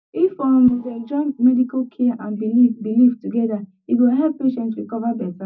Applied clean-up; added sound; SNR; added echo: neural mask model DeepFilterNet 3.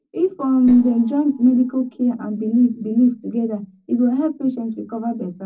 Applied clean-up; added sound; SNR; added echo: neural separator model SepFormer DNS4.